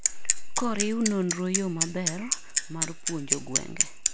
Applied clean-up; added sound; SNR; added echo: none; Bicycle; 0 dB; none.